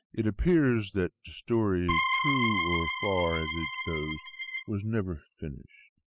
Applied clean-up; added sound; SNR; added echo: classical method spectral subtraction.